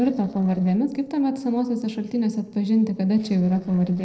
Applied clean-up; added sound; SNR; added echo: neural separator model SepFormer DNS4.